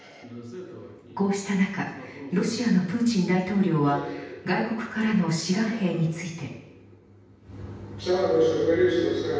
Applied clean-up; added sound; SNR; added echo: none; none; none; reverberation time 0.9 s.